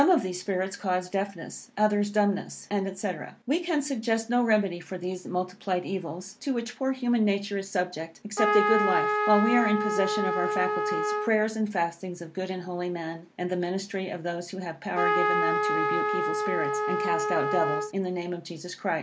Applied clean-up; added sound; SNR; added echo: none; Trumpet; -1 dB; none.